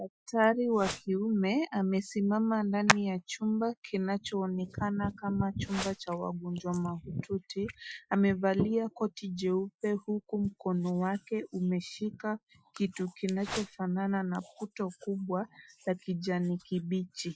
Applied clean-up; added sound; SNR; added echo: classical method Wiener filter.